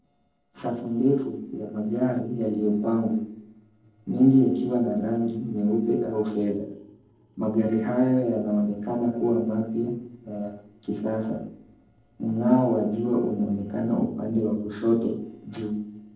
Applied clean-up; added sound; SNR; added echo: neural separator model SepFormer DNS4.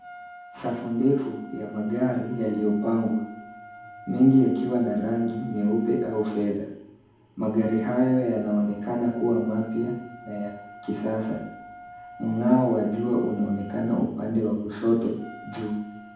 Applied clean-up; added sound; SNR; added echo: none; Trumpet; 19 dB; reverberation time 1.2 s.